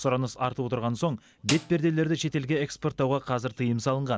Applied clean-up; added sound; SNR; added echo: none; Snare drum; 11 dB; none.